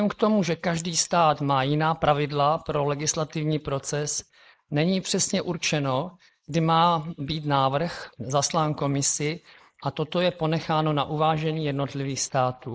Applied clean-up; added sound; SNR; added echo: neural mask model Resemble Enhance denoiser.